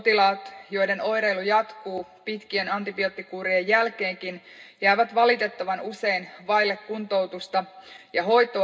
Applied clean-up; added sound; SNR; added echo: none; none; none; reverberation time 0.2 s.